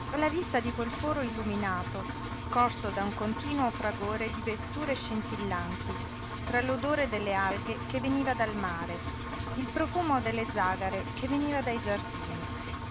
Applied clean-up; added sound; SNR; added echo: none; Engine; 4 dB; none.